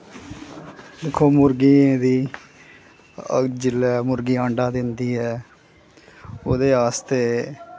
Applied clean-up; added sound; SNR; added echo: none; none; none; none.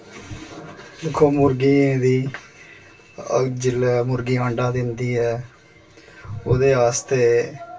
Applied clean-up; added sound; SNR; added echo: none; none; none; reverberation time 0.1 s.